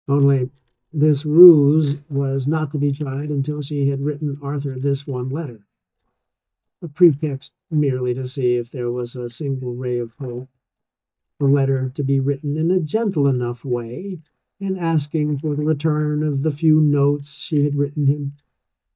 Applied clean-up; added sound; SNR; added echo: neural mask model DeepFilterNet 3.